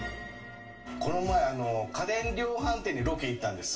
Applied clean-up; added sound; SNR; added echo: none; none; none; reverberation time 0.3 s.